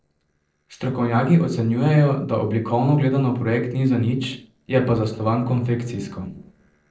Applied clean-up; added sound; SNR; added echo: neural separator model SepFormer DNS4.